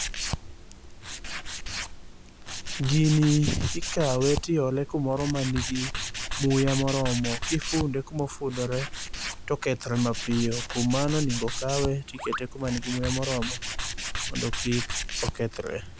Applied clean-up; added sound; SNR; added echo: none; Tools; 5 dB; none.